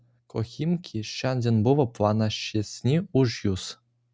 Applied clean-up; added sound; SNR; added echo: none; none; none; none.